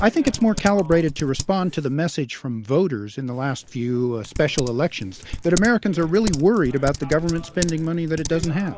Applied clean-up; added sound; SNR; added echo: none; Typing; 12 dB; none.